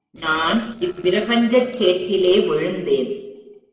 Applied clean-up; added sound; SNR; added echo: neural separator model SepFormer DNS4.